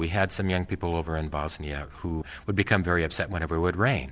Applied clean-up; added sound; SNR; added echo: none; none; none; none.